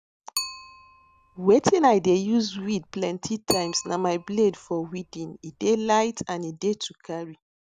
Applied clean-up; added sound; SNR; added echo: none; Bicycle; 15 dB; none.